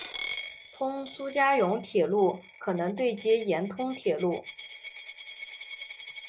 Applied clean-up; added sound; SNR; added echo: none; Coin (dropping); 13 dB; none.